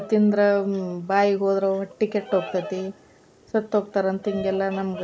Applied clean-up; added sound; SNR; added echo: none; Bird vocalization, bird call, bird song; 17 dB; none.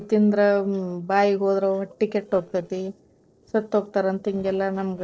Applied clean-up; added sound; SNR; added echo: neural separator model SepFormer DNS4.